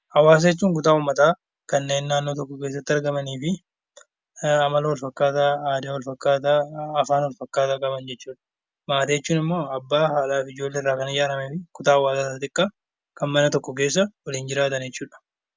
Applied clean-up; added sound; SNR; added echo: none; none; none; none.